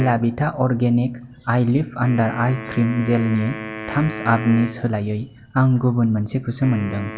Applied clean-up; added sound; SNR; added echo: none; Wind instrument, woodwind instrument; 15 dB; reverberation time 1.1 s.